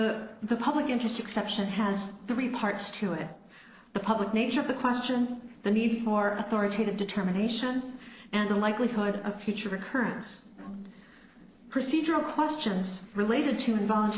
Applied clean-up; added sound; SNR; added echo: neural separator model SepFormer DNS4.